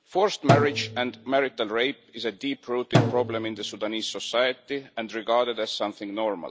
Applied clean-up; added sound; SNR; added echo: none; Drum; 2 dB; none.